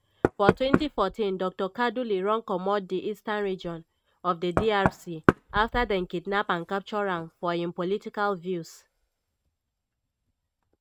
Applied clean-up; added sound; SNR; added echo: neural mask model RNNoise.